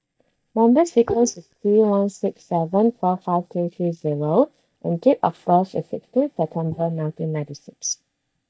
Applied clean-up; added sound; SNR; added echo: neural mask model DeepFilterNet 3.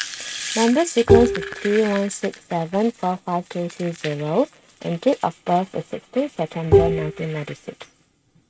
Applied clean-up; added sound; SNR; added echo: neural mask model RNNoise.